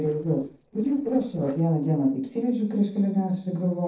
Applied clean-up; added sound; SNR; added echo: neural separator model SepFormer DNS4.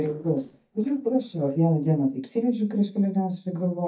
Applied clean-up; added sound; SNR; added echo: neural mask model DeepFilterNet 3.